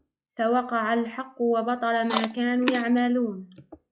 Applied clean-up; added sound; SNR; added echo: classical method log-MMSE.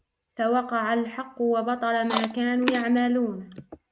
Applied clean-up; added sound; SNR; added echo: none; Chewing, mastication; 7 dB; none.